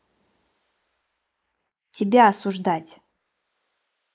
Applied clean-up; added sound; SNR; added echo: neural mask model Resemble Enhance denoiser.